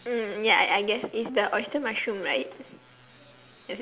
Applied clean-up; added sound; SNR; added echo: none; none; none; none.